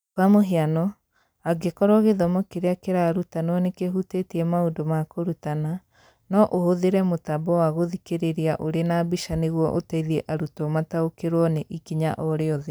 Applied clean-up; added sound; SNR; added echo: none; none; none; none.